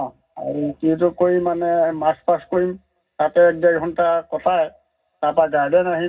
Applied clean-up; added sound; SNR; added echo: none; none; none; reverberation time 0.4 s.